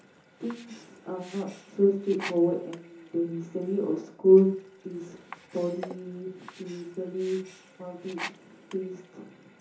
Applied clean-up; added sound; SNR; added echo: none; Sink (filling or washing); 18 dB; reverberation time 0.6 s.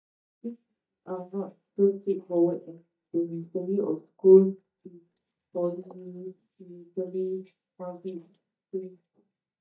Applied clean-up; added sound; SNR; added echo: neural mask model DeepFilterNet 3.